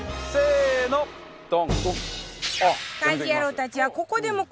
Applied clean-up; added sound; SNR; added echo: none; none; none; none.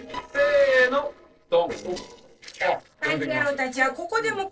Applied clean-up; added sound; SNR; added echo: neural separator model SepFormer DNS4.